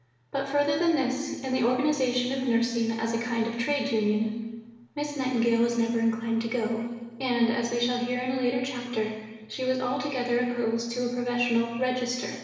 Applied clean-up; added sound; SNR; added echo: none; none; none; reverberation time 1.3 s.